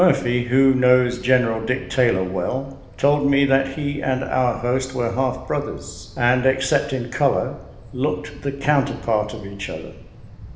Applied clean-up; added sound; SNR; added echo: none; Wind; 18 dB; reverberation time 1.0 s.